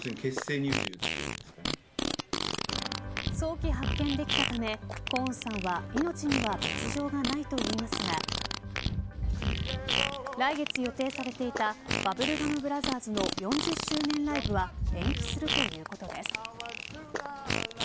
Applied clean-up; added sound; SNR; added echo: none; Fart; 0 dB; none.